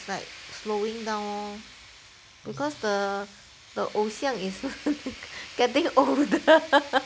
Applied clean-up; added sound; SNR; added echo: none; Tools; 18 dB; none.